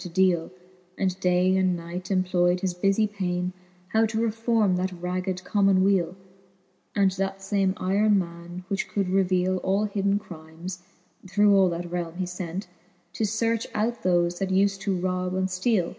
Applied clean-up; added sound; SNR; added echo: none; none; none; none.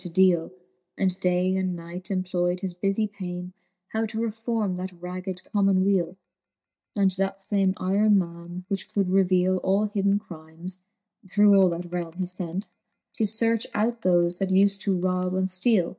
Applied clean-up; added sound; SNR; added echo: neural mask model DeepFilterNet 3.